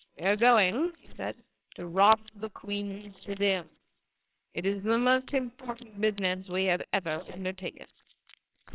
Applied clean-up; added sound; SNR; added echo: neural separator model SepFormer WHAMR!.